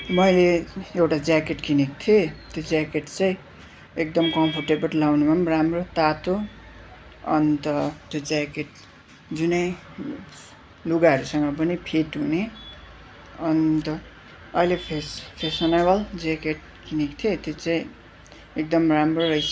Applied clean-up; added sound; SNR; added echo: none; none; none; none.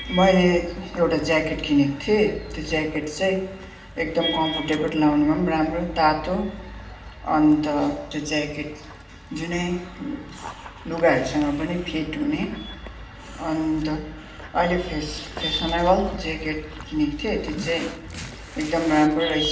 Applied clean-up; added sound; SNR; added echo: none; Dog; 18 dB; reverberation time 0.9 s.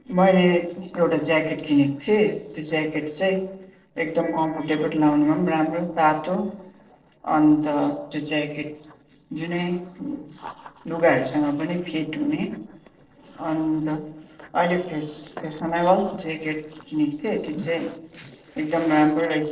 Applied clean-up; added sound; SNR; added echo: neural separator model SepFormer DNS4.